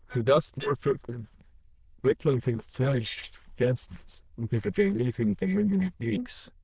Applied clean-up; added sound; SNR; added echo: neural diffusion model UNIVERSE++.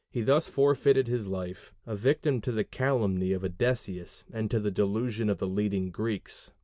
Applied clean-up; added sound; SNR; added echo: none; none; none; none.